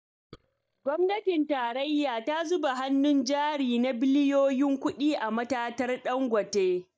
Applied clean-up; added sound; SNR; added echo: neural mask model DeepFilterNet 3.